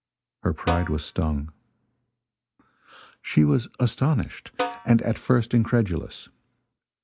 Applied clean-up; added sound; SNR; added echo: none; Snare drum; 9 dB; none.